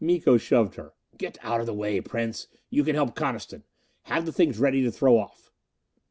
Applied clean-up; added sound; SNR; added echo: none; none; none; none.